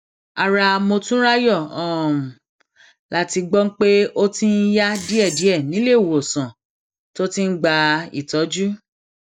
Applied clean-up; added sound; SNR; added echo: neural mask model DeepFilterNet 3.